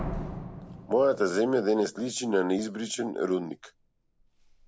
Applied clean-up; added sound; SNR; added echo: none; Slam; 13 dB; none.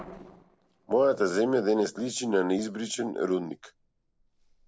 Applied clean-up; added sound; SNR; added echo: neural separator model SepFormer DNS4.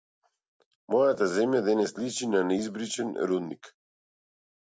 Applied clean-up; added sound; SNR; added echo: none; none; none; none.